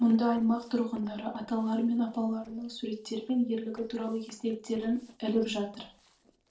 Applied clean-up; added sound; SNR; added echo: neural separator model SepFormer DNS4.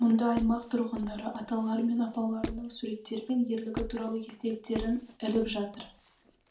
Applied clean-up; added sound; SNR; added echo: none; Squeak; 10 dB; reverberation time 0.4 s.